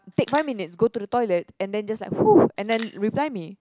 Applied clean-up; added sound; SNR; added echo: none; Crackle; 17 dB; none.